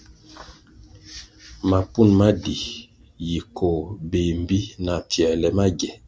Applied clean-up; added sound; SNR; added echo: none; none; none; none.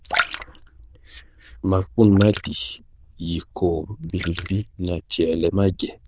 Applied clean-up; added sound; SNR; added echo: neural diffusion model UNIVERSE++.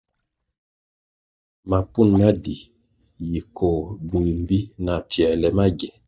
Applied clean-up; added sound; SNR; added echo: neural mask model DeepFilterNet 3.